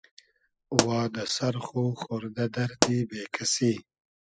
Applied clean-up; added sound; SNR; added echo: classical method spectral subtraction.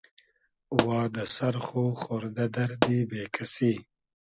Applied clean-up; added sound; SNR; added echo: none; Explosion; 5 dB; none.